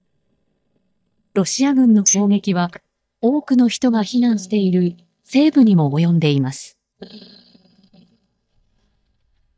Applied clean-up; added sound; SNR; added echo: neural mask model DeepFilterNet 3.